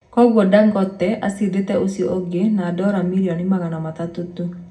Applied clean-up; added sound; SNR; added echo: none; none; none; reverberation time 0.4 s.